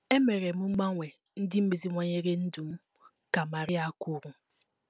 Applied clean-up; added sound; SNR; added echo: none; none; none; none.